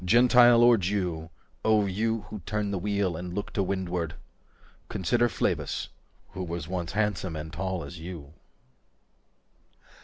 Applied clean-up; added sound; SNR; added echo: none; none; none; none.